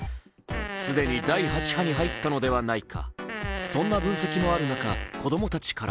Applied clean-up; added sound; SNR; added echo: none; Fart; 6 dB; none.